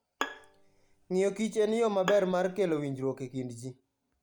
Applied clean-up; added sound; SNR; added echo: none; Bowed string instrument; 13 dB; none.